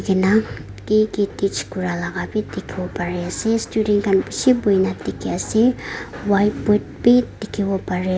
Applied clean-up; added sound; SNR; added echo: none; Bass guitar; 19 dB; none.